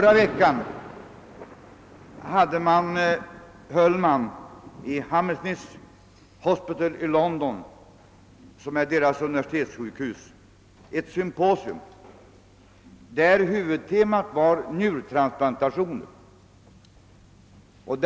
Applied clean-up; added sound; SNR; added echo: none; Thunder; 20 dB; none.